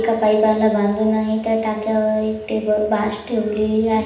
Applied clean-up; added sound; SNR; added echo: none; none; none; reverberation time 0.9 s.